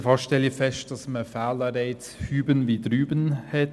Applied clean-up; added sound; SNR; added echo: none; none; none; none.